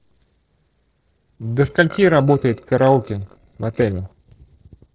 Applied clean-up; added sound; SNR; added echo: neural separator model SepFormer DNS4.